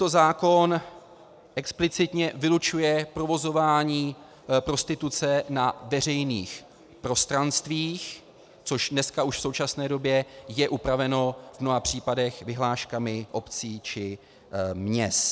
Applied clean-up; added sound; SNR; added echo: none; none; none; none.